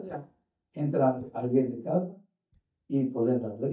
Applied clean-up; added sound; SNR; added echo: neural mask model DeepFilterNet 3.